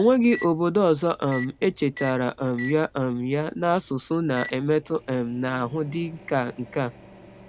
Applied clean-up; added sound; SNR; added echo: none; Microwave oven; 18 dB; none.